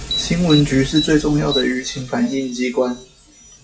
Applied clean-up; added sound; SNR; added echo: classical method WPE with log-MMSE.